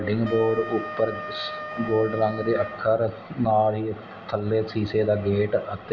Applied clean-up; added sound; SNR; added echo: none; Wind instrument, woodwind instrument; 14 dB; reverberation time 1.6 s.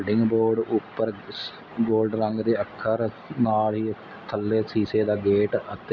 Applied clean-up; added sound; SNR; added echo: none; none; none; none.